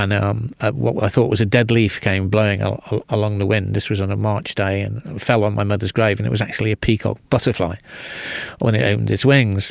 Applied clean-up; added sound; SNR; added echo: none; none; none; none.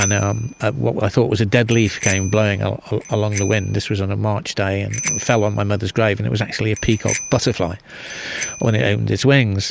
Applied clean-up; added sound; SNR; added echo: none; Bicycle bell; 13 dB; none.